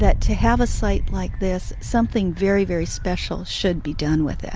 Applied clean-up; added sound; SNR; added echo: none; Wind; 1 dB; none.